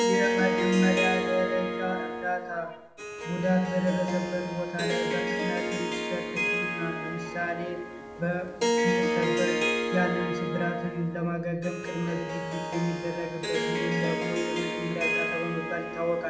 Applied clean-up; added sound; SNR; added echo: none; Harp; 0 dB; reverberation time 0.7 s.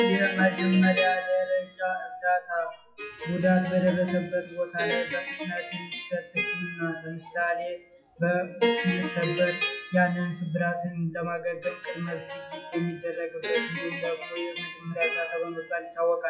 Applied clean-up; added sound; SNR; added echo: classical method WPE with log-MMSE.